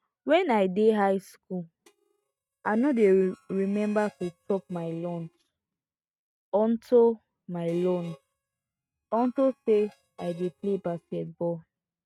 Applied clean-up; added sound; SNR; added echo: neural mask model RNNoise.